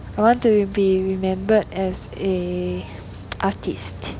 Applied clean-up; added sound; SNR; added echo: none; Rain; 14 dB; none.